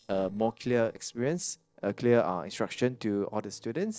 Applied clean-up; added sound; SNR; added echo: neural separator model SepFormer DNS4.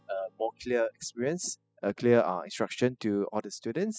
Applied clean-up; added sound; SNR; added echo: classical method spectral subtraction.